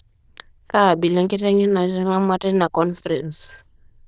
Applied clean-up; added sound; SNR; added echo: neural diffusion model UNIVERSE++.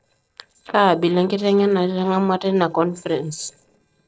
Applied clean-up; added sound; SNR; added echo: neural separator model SepFormer DNS4.